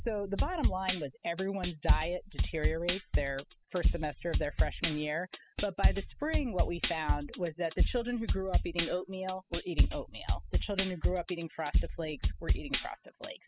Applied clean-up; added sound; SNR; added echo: classical method spectral subtraction.